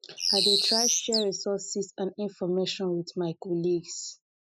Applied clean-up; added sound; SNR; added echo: classical method spectral subtraction.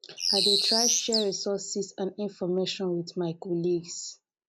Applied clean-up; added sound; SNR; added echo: none; Bird; -4 dB; none.